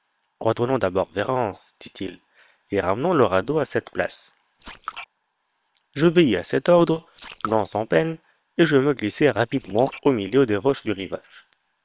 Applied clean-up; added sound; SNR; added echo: neural separator model SepFormer WHAM!.